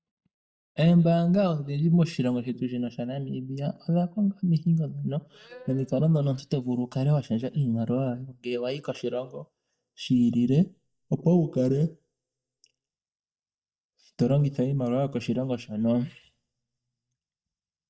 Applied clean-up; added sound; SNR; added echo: neural mask model DeepFilterNet 3.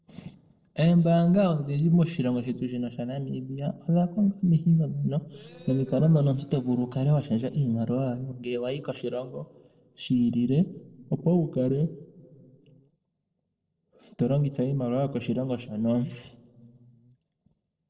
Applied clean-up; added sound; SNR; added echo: neural separator model SepFormer DNS4.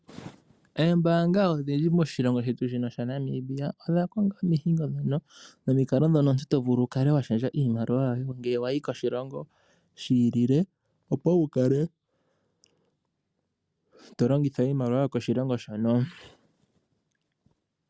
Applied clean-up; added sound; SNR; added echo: none; none; none; none.